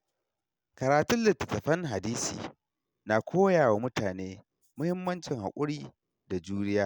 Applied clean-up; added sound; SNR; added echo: none; none; none; none.